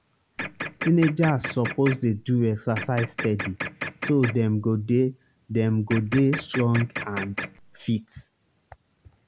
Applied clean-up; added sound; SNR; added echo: none; Printer; 9 dB; none.